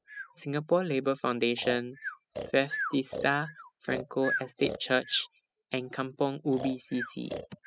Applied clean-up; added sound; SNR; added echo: classical method spectral subtraction.